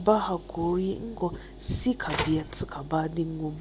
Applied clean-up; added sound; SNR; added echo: none; Telephone; 7 dB; none.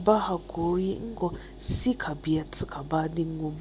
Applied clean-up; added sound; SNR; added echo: none; none; none; none.